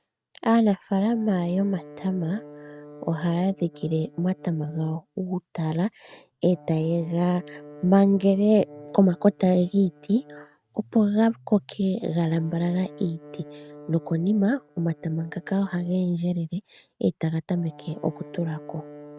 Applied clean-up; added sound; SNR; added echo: neural mask model RNNoise.